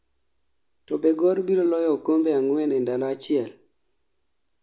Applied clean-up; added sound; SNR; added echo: none; none; none; none.